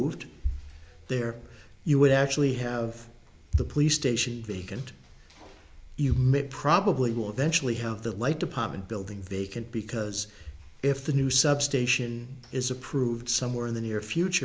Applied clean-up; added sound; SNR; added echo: none; none; none; none.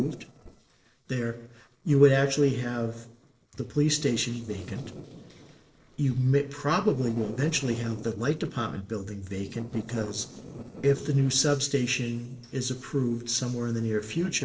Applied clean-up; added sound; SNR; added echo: neural separator model SepFormer DNS4.